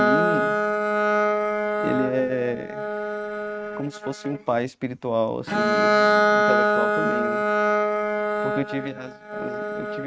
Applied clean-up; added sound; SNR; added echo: neural mask model RNNoise.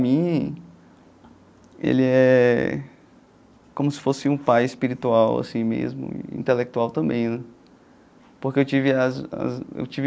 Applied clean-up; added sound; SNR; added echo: none; none; none; none.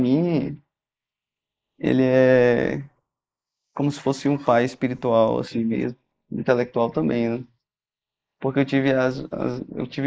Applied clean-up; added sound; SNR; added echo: neural mask model Resemble Enhance denoiser.